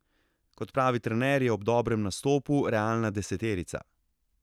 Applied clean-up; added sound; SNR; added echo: none; none; none; none.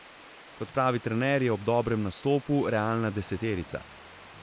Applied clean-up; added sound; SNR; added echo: none; Water; 19 dB; none.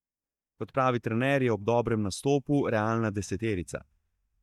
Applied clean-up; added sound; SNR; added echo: neural mask model DeepFilterNet 3.